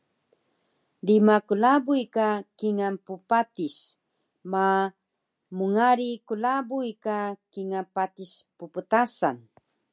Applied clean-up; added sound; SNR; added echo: none; none; none; none.